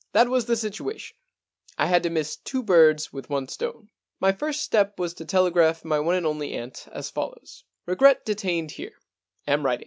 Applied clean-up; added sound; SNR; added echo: none; none; none; none.